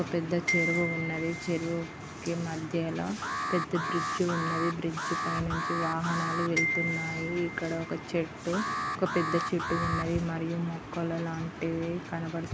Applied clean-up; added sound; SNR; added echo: none; Alarm + Glockenspiel; 3 dB; none.